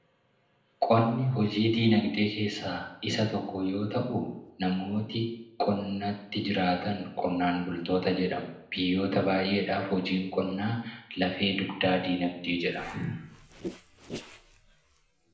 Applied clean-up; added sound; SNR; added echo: neural separator model SepFormer DNS4.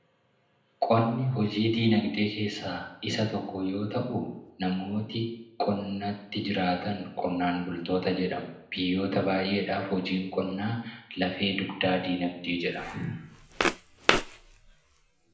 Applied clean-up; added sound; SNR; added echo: none; Walk, footsteps; 2 dB; reverberation time 0.7 s.